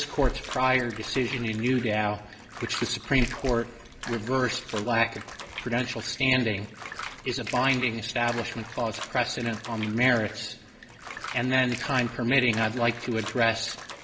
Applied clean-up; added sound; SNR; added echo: none; Bathtub (filling or washing) / Water; 13 dB; reverberation time 2.1 s.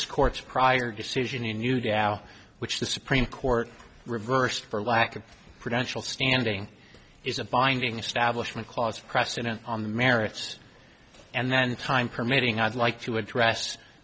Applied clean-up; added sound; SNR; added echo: none; none; none; none.